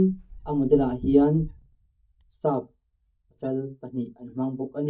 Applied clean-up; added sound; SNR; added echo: neural mask model DeepFilterNet 3.